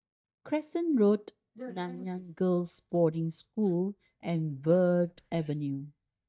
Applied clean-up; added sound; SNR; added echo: neural mask model DeepFilterNet 3.